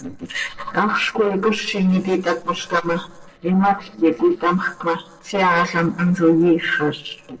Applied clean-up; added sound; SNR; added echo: neural separator model SepFormer DNS4.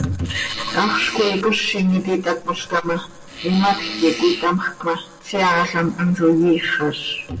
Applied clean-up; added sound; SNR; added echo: none; Fart; 9 dB; reverberation time 0.6 s.